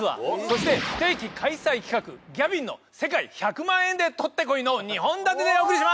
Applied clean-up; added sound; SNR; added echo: none; none; none; none.